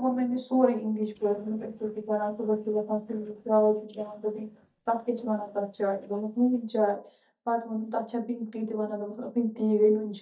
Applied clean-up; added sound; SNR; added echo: neural mask model DeepFilterNet 3.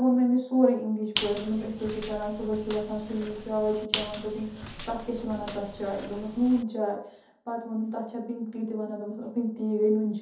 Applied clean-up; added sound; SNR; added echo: none; Squeak; 10 dB; reverberation time 0.5 s.